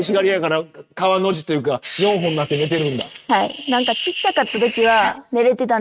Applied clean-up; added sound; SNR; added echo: neural mask model RNNoise.